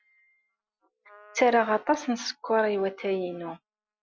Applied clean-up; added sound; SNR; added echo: classical method Wiener filter.